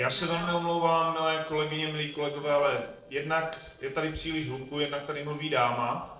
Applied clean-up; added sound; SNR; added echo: neural separator model SepFormer DNS4.